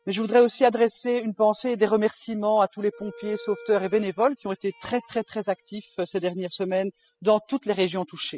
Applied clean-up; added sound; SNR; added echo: classical method spectral subtraction.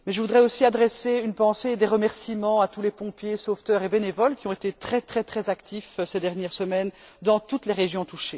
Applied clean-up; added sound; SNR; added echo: none; none; none; none.